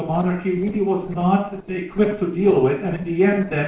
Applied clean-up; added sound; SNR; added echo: neural separator model SepFormer DNS4.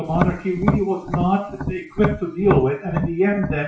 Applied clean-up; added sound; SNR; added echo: classical method WPE with log-MMSE.